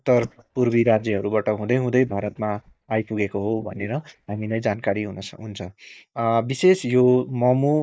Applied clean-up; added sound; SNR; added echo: neural mask model DeepFilterNet 3.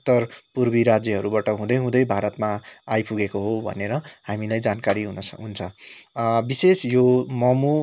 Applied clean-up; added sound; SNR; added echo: none; none; none; none.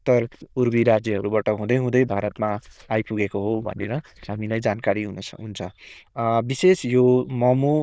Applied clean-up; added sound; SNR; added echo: neural diffusion model UNIVERSE++.